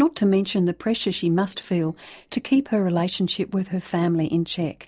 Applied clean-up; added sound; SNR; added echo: neural separator model SepFormer DNS4.